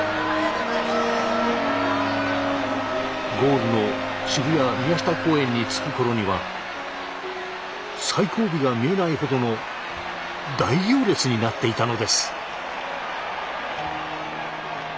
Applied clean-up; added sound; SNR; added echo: none; none; none; none.